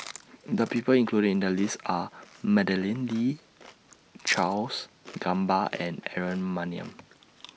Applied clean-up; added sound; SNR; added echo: none; Chewing, mastication; 18 dB; none.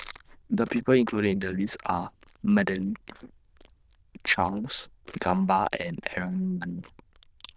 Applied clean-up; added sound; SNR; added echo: neural diffusion model UNIVERSE++.